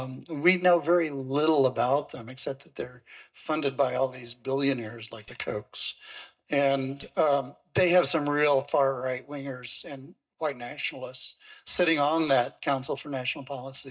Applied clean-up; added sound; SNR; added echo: neural mask model DeepFilterNet 3.